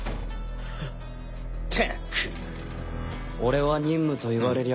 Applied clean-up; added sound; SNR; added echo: none; none; none; none.